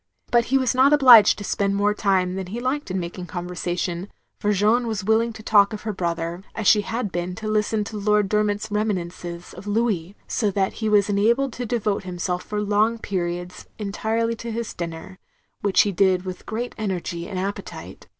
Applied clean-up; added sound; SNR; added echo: none; none; none; none.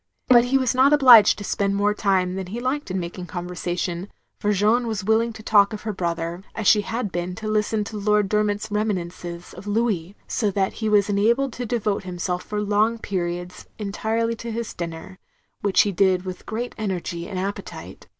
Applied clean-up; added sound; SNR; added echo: none; Bowed string instrument; 4 dB; none.